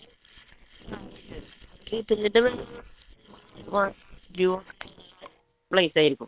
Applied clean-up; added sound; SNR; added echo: neural separator model SepFormer WHAM!.